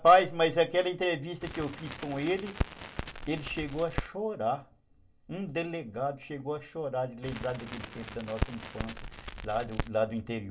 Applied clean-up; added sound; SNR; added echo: none; Crackle; 7 dB; reverberation time 0.2 s.